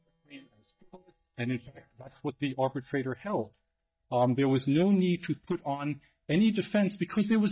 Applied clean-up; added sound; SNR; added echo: neural mask model DeepFilterNet 3.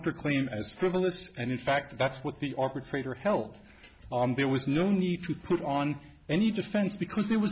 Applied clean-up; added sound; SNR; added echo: none; none; none; none.